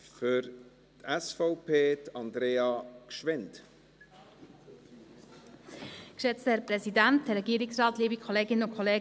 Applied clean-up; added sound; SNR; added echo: none; none; none; none.